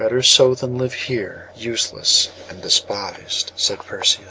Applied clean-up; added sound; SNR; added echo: none; none; none; none.